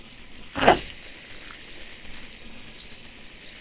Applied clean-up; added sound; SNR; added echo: neural separator model SepFormer WHAMR!.